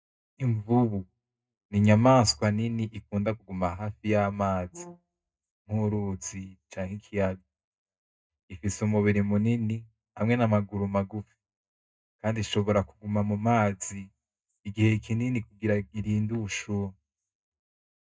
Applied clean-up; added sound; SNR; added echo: neural mask model DeepFilterNet 3.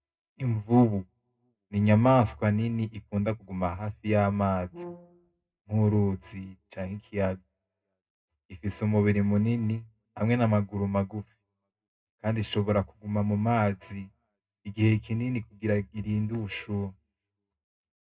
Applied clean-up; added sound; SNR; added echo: none; Brass instrument; 17 dB; reverberation time 0.2 s.